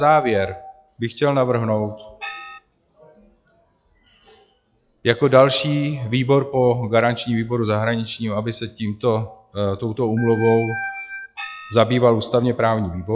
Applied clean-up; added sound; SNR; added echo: classical method log-MMSE.